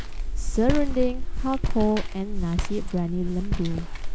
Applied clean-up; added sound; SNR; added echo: none; Walk, footsteps; -2 dB; none.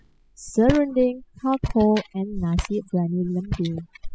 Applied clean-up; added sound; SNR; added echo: classical method spectral subtraction.